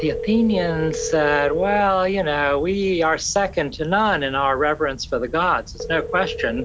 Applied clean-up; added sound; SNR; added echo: none; Telephone; 10 dB; none.